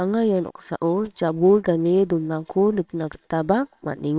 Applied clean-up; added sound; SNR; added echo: neural separator model SepFormer WHAMR!.